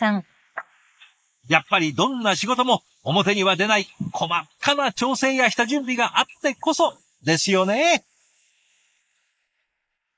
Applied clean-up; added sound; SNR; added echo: neural mask model Resemble Enhance denoiser.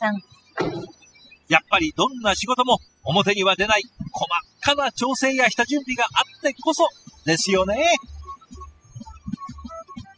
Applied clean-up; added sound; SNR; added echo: classical method spectral subtraction.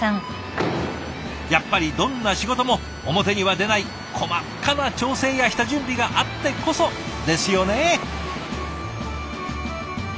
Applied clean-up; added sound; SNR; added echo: none; none; none; none.